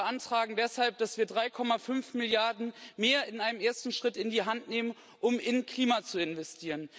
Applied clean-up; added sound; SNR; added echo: none; none; none; none.